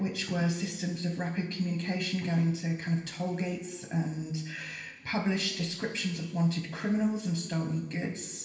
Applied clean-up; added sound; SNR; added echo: none; none; none; reverberation time 1.1 s.